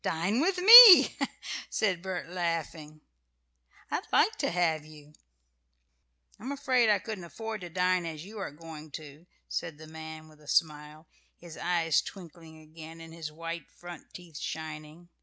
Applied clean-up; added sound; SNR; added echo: none; none; none; none.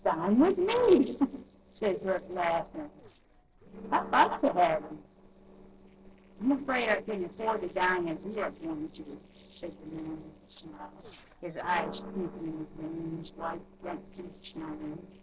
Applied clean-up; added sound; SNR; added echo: neural separator model SepFormer DNS4.